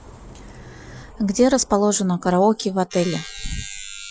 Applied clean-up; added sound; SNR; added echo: classical method Wiener filter.